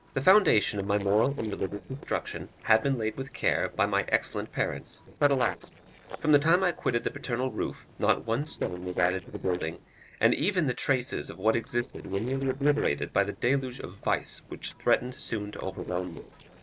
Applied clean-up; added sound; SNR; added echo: neural separator model SepFormer DNS4.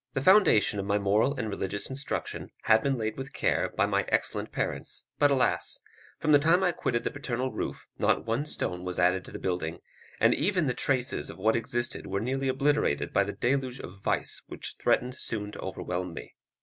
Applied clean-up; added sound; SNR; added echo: none; none; none; none.